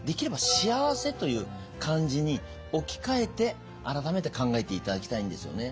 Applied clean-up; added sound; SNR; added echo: none; none; none; none.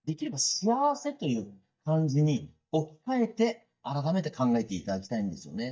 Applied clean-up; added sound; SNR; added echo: neural mask model DeepFilterNet 3.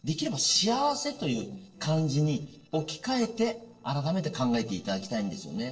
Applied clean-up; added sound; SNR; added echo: neural separator model SepFormer DNS4.